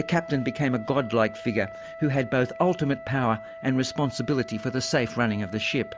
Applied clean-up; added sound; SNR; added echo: none; Wind instrument, woodwind instrument; 14 dB; none.